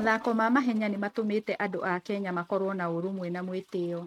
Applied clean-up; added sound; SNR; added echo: neural mask model RNNoise.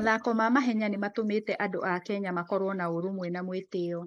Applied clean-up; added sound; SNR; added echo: neural mask model Resemble Enhance denoiser.